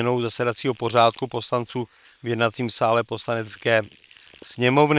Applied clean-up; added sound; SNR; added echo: neural separator model SepFormer WHAM!.